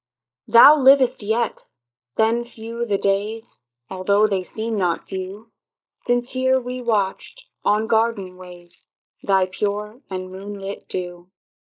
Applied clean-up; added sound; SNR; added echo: neural mask model Resemble Enhance denoiser.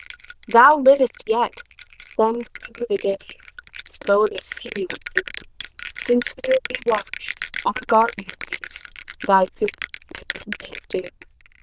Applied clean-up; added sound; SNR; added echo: neural diffusion model UNIVERSE++.